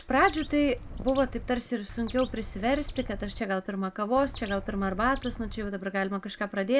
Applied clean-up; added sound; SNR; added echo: none; Bird; 10 dB; none.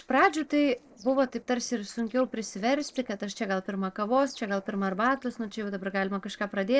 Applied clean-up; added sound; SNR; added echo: neural separator model SepFormer DNS4.